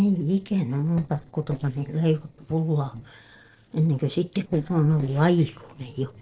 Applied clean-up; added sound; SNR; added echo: neural separator model SepFormer DNS4.